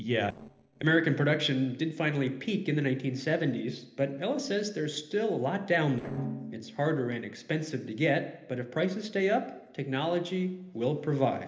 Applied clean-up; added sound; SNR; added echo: neural separator model SepFormer DNS4.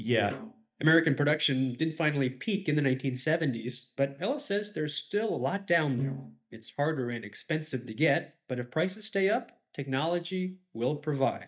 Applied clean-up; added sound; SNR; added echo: neural mask model DeepFilterNet 3.